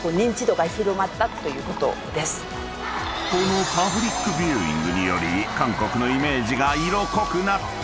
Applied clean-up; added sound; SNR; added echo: none; Livestock, farm animals, working animals; 18 dB; none.